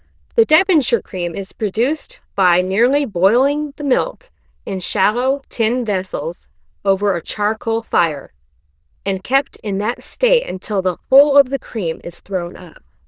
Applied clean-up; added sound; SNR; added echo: neural diffusion model UNIVERSE++.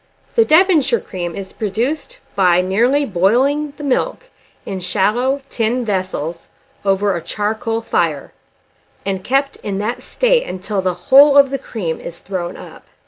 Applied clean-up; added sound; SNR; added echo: none; none; none; none.